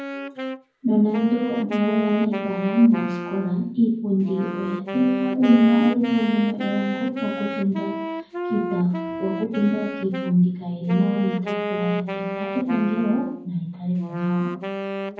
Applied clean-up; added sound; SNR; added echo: none; Wind instrument, woodwind instrument; 7 dB; reverberation time 0.9 s.